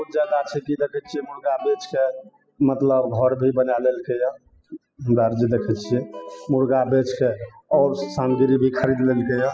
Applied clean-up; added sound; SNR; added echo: classical method spectral subtraction.